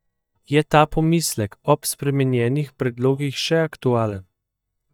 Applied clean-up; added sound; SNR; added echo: neural mask model DeepFilterNet 3.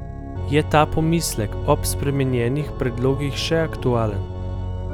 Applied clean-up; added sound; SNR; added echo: none; Organ; 6 dB; none.